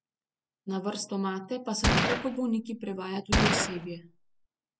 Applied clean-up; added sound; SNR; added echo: none; Gunshot, gunfire; -5 dB; none.